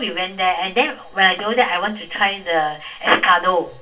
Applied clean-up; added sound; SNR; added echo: none; none; none; reverberation time 0.2 s.